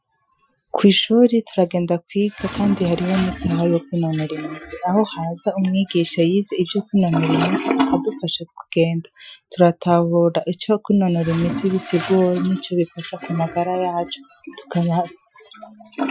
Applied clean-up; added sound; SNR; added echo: classical method Wiener filter.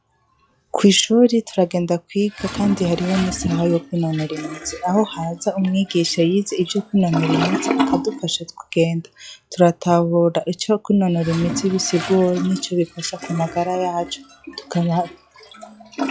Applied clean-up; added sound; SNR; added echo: classical method log-MMSE.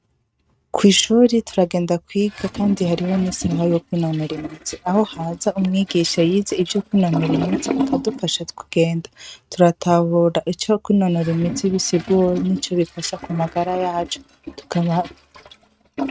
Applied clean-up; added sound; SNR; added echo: neural mask model RNNoise.